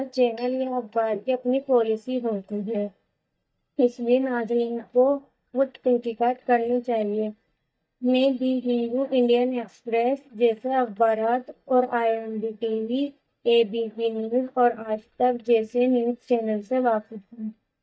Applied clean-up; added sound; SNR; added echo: neural mask model DeepFilterNet 3.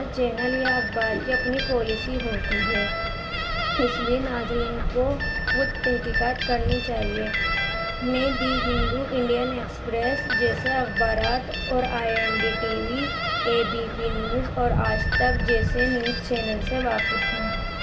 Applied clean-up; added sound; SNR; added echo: none; Guitar; 4 dB; reverberation time 0.2 s.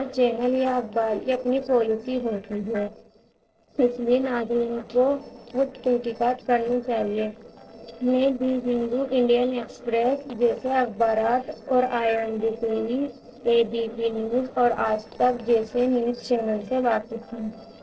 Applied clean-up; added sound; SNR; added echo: neural separator model SepFormer DNS4.